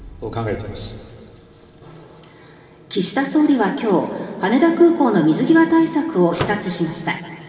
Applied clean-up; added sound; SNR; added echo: none; Slam / Microwave oven; 11 dB; reverberation time 2.6 s.